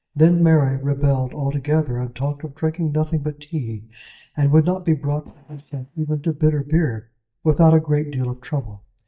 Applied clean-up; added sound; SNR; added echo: neural mask model DeepFilterNet 3.